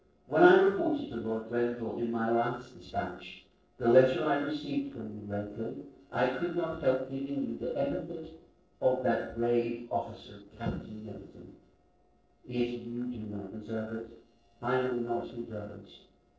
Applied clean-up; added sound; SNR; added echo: neural separator model SepFormer DNS4.